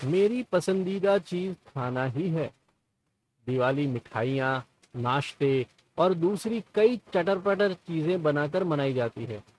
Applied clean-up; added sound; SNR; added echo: neural mask model RNNoise.